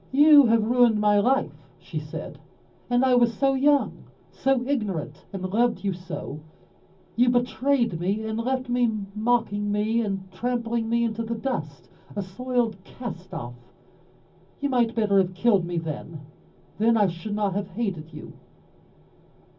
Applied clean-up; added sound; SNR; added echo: none; none; none; reverberation time 0.4 s.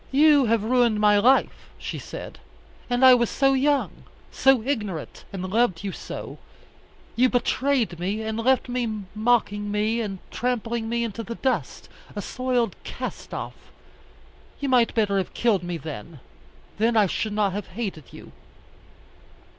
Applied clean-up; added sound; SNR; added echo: none; none; none; none.